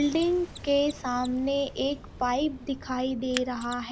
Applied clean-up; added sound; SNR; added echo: none; Boom + Mechanisms; 15 dB; none.